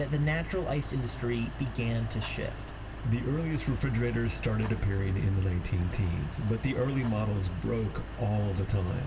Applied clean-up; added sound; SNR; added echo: none; Mechanical fan; 9 dB; reverberation time 2.4 s.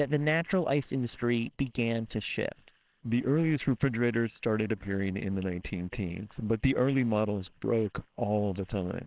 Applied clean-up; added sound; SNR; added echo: neural separator model SepFormer WHAMR!.